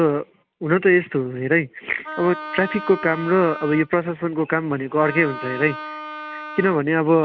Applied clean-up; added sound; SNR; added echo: none; Wind instrument, woodwind instrument; 12 dB; none.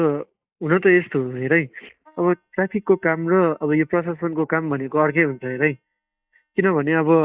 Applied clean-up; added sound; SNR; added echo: neural mask model DeepFilterNet 3.